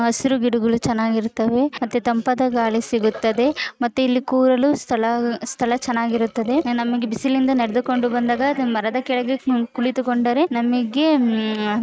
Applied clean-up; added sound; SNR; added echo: neural mask model RNNoise.